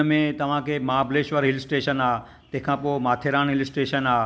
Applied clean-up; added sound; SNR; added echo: none; none; none; none.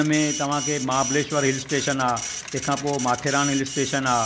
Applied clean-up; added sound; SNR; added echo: none; Printer; 8 dB; none.